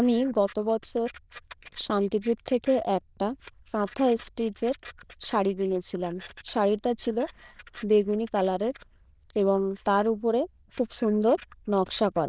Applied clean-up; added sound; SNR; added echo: neural diffusion model UNIVERSE++.